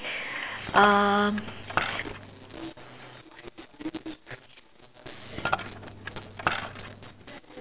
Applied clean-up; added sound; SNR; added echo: none; Coin (dropping); 4 dB; none.